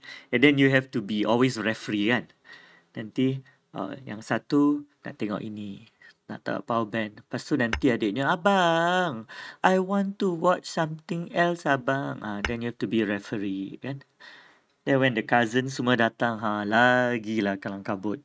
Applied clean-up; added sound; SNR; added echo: neural mask model RNNoise.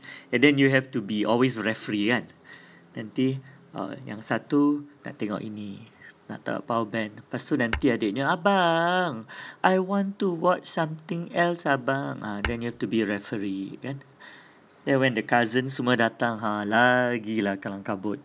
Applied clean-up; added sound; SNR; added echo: none; Tap / Hammer / Glass; 16 dB; none.